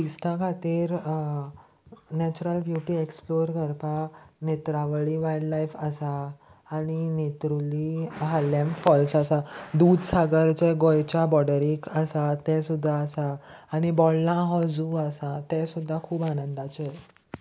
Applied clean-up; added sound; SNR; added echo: none; none; none; none.